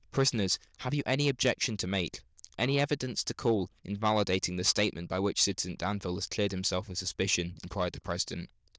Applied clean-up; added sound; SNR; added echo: neural diffusion model UNIVERSE++.